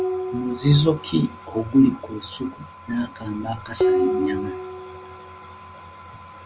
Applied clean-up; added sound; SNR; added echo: none; Dishes, pots, and pans; 5 dB; none.